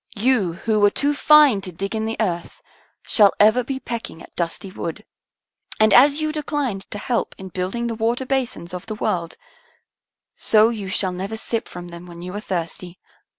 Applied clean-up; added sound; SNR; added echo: none; none; none; none.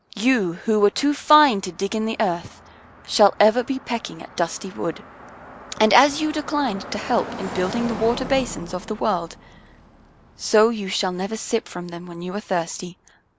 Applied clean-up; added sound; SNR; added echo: none; Car passing by; 16 dB; none.